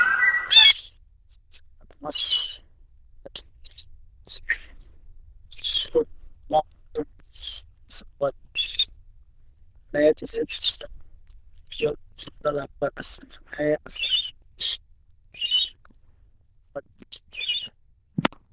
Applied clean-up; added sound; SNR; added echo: neural diffusion model UNIVERSE++.